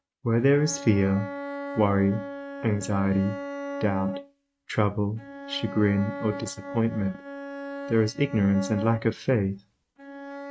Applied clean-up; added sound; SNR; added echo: neural mask model RNNoise.